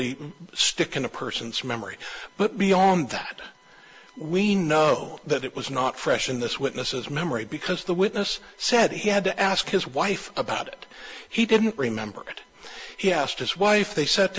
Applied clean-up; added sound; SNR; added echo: none; none; none; none.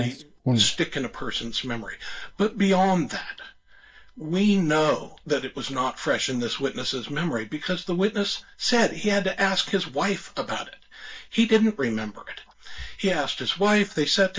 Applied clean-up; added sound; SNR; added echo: neural mask model DeepFilterNet 3.